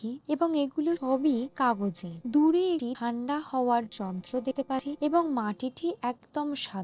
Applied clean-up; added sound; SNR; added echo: neural separator model SepFormer DNS4.